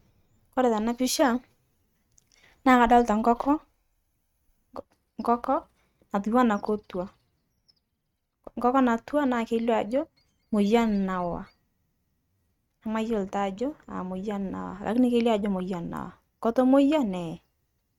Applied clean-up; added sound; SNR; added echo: neural mask model RNNoise.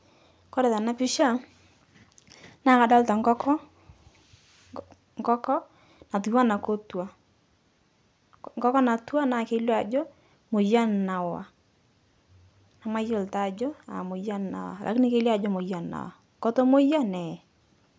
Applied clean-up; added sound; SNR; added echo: none; none; none; none.